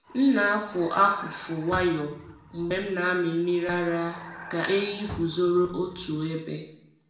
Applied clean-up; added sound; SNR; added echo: none; Vehicle; 17 dB; reverberation time 0.7 s.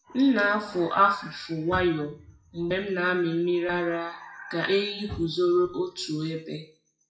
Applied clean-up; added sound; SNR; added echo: classical method WPE with log-MMSE.